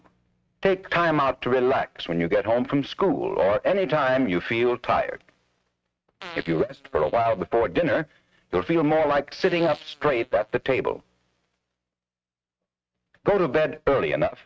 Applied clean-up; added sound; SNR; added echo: neural mask model RNNoise.